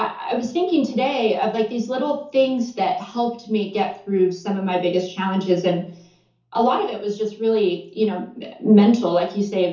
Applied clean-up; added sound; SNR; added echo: none; none; none; reverberation time 0.6 s.